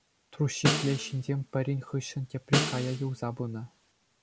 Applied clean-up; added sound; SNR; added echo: none; Snare drum; 2 dB; none.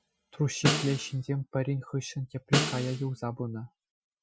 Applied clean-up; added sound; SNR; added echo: classical method Wiener filter.